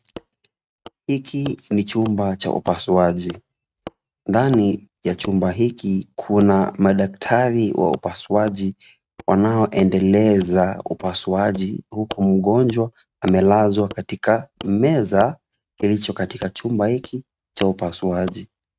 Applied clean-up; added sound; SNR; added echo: neural mask model RNNoise.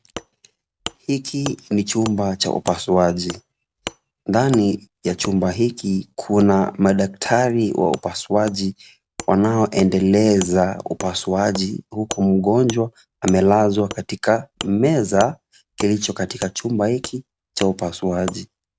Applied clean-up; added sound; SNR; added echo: none; Wood; 17 dB; none.